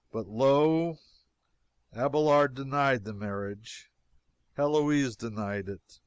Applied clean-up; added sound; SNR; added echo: none; none; none; none.